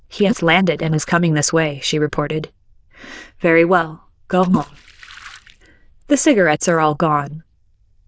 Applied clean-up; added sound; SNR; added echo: neural diffusion model UNIVERSE++.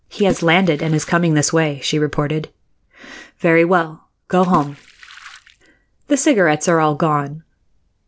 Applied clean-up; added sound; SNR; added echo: neural separator model SepFormer DNS4.